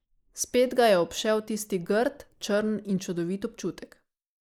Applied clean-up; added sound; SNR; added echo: neural mask model Resemble Enhance denoiser.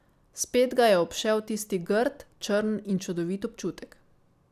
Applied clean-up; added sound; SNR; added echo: none; none; none; none.